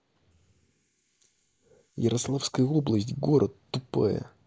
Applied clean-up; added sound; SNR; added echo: neural mask model Resemble Enhance denoiser.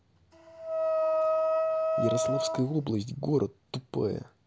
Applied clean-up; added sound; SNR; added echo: none; Wind instrument, woodwind instrument; -4 dB; none.